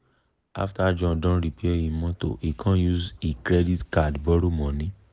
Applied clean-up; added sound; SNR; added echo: none; none; none; none.